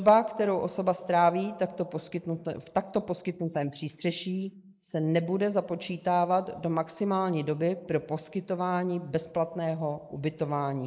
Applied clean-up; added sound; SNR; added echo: neural mask model Resemble Enhance denoiser.